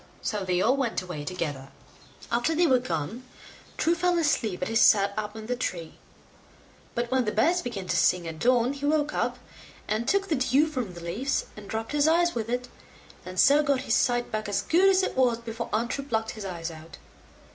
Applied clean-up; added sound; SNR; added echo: none; none; none; none.